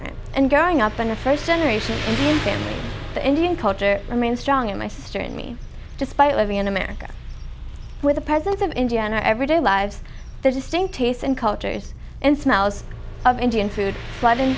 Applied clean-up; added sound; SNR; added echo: none; Motorcycle; 14 dB; none.